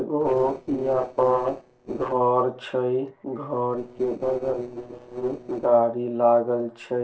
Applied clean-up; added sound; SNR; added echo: neural separator model SepFormer DNS4.